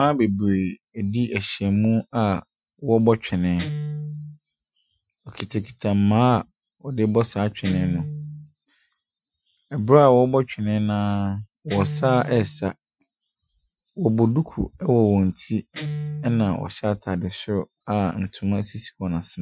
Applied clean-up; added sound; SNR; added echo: classical method Wiener filter.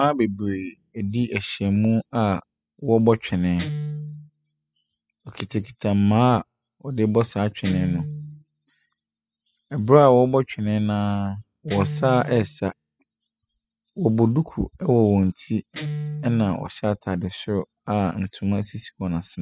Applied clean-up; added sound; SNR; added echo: classical method spectral subtraction.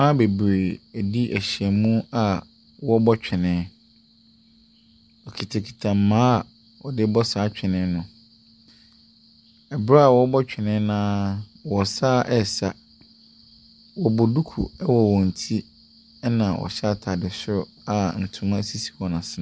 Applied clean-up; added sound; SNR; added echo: none; none; none; none.